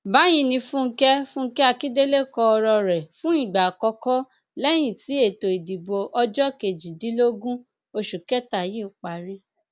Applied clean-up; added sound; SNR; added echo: none; none; none; none.